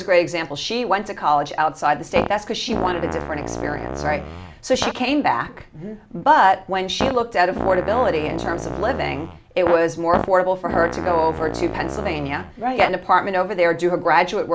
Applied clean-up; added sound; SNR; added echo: none; Fart; 7 dB; none.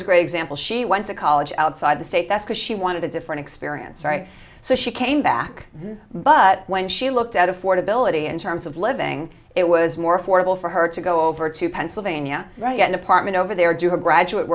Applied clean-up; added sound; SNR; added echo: none; none; none; none.